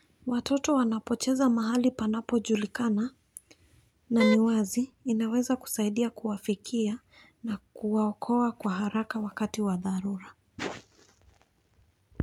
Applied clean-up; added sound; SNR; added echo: none; Wind instrument, woodwind instrument; 3 dB; none.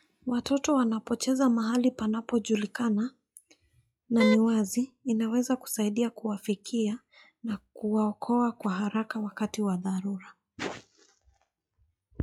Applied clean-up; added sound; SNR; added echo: classical method log-MMSE.